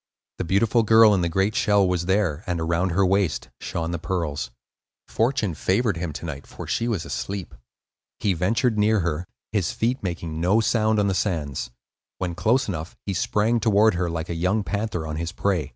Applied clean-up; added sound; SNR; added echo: none; none; none; none.